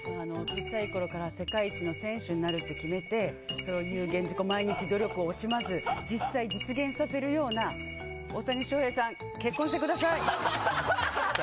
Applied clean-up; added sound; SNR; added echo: none; none; none; none.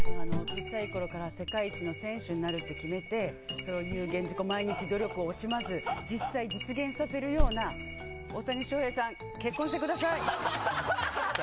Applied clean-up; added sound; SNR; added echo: none; Cricket; 2 dB; none.